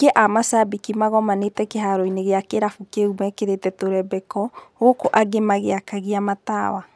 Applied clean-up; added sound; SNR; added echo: none; none; none; none.